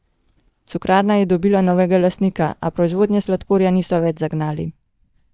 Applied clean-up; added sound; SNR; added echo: neural mask model DeepFilterNet 3.